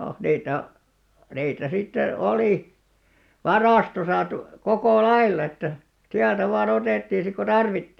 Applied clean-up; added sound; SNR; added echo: none; none; none; none.